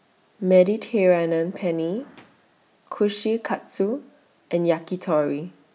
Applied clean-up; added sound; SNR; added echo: none; none; none; none.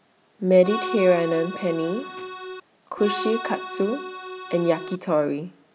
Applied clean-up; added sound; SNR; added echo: none; Accordion; 8 dB; none.